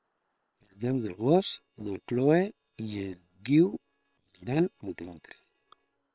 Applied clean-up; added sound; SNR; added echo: neural separator model SepFormer WHAM!.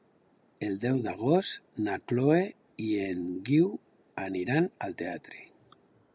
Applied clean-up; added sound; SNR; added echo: none; none; none; none.